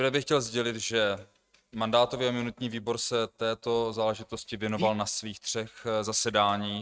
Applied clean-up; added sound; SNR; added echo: neural mask model RNNoise.